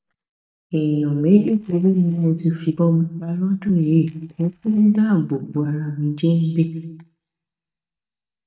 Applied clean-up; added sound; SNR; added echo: neural mask model DeepFilterNet 3.